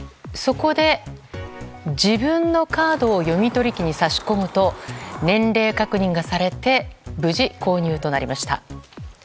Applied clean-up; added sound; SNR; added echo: none; Chicken, rooster; 16 dB; none.